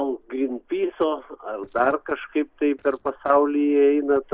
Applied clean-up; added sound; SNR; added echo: neural separator model SepFormer DNS4.